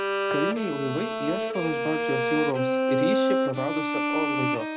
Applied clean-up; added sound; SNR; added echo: none; Bowed string instrument; -4 dB; none.